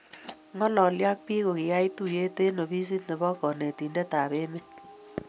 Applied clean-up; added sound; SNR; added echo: none; none; none; none.